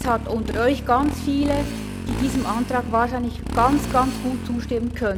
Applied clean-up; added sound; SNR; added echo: none; Motorcycle; 6 dB; none.